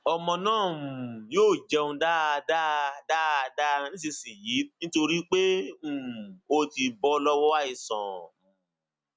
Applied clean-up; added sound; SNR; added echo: none; none; none; none.